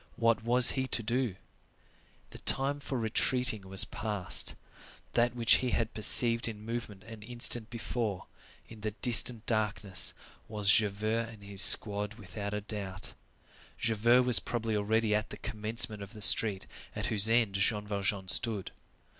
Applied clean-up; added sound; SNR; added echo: none; none; none; none.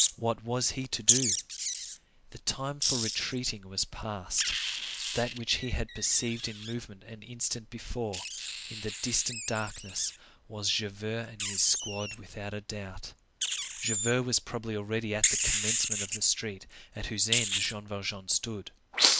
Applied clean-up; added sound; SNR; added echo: none; Wild animals; 0 dB; none.